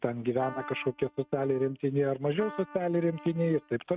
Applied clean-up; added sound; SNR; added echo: neural mask model RNNoise.